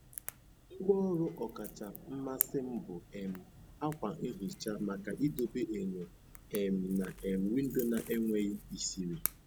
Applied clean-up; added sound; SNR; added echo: none; Crack / Crackle; 11 dB; none.